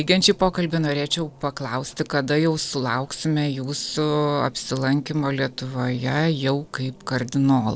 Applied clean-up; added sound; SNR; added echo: neural separator model SepFormer DNS4.